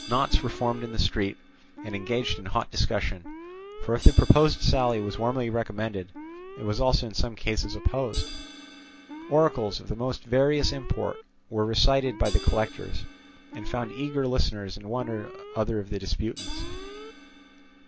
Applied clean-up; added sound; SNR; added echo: none; Crash cymbal + Alarm; 17 dB; none.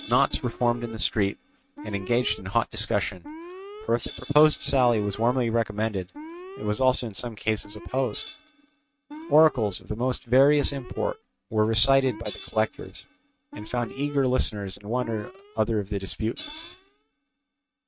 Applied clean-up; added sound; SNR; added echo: neural mask model RNNoise.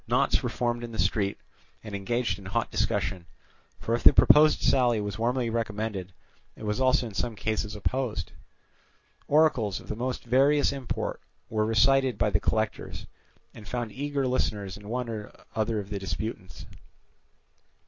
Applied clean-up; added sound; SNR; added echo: none; none; none; none.